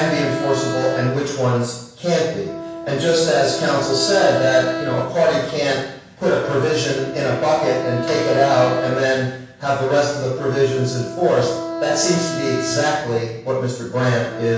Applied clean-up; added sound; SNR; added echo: none; Wind instrument, woodwind instrument; 9 dB; reverberation time 0.7 s.